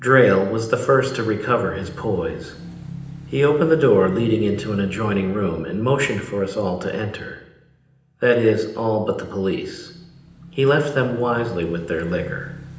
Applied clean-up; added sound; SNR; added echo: none; Motorcycle / Engine; 18 dB; reverberation time 0.8 s.